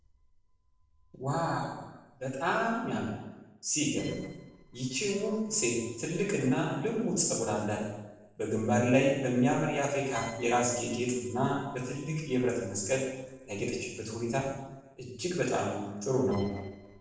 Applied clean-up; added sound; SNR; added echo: neural separator model SepFormer DNS4.